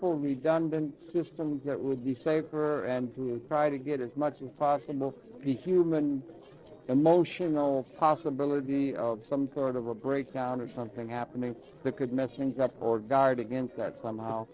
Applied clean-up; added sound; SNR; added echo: neural separator model SepFormer DNS4.